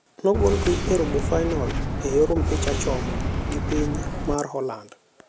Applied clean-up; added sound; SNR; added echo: none; Subway, metro, underground; 0 dB; none.